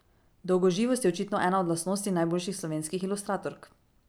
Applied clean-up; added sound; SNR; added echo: none; none; none; none.